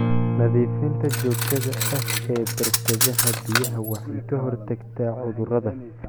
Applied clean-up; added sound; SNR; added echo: none; Acoustic guitar + Cutlery, silverware; 0 dB; none.